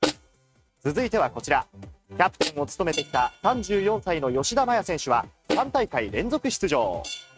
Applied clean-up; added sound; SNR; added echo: neural mask model RNNoise.